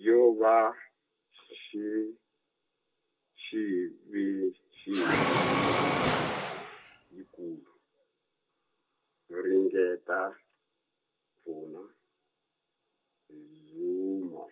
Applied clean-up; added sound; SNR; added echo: none; Mechanisms; -3 dB; reverberation time 0.2 s.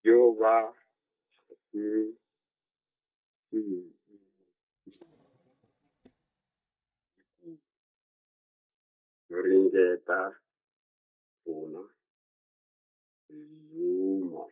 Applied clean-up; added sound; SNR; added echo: neural mask model DeepFilterNet 3.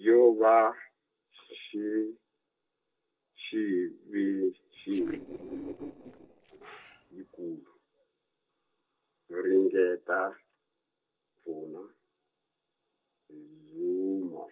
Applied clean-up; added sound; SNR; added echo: neural separator model SepFormer DNS4.